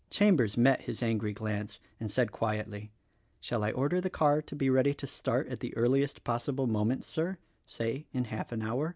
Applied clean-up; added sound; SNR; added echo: none; none; none; none.